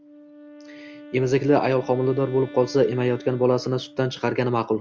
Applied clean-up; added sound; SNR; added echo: none; Wind instrument, woodwind instrument; 19 dB; none.